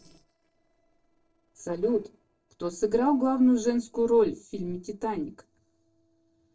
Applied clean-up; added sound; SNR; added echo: neural separator model SepFormer DNS4.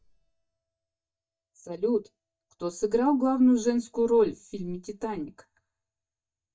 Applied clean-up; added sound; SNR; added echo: neural mask model DeepFilterNet 3.